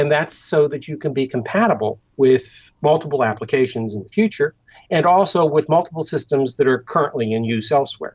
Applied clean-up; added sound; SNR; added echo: none; none; none; none.